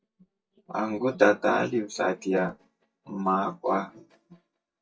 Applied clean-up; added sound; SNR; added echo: neural mask model DeepFilterNet 3.